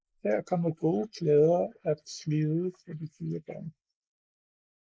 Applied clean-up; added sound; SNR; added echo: neural mask model Resemble Enhance denoiser.